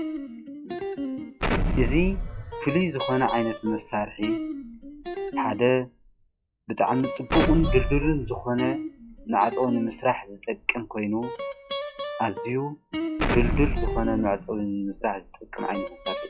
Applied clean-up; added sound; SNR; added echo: classical method log-MMSE.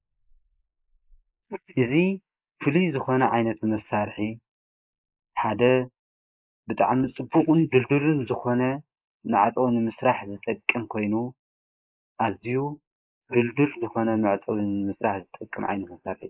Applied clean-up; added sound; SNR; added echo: neural mask model Resemble Enhance denoiser.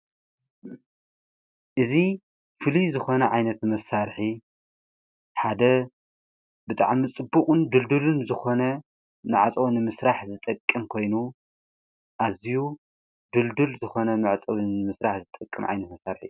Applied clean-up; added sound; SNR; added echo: none; none; none; none.